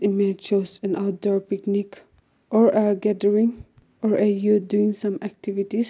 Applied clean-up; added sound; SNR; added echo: none; none; none; none.